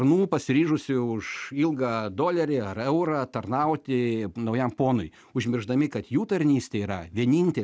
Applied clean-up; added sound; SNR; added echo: none; none; none; none.